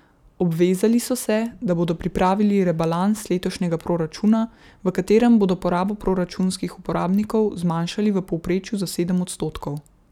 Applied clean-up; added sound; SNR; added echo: none; none; none; none.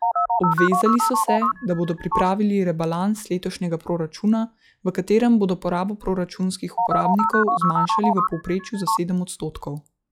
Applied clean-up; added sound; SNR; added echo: classical method log-MMSE.